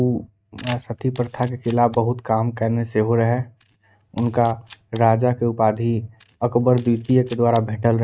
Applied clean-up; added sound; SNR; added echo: neural mask model RNNoise.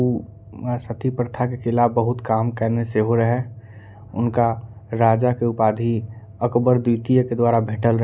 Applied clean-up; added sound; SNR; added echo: none; none; none; none.